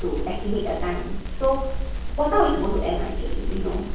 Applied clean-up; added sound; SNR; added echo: none; Crackle; 0 dB; reverberation time 0.9 s.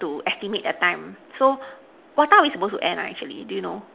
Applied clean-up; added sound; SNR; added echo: none; none; none; none.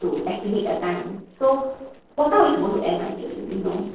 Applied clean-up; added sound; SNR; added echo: neural separator model SepFormer DNS4.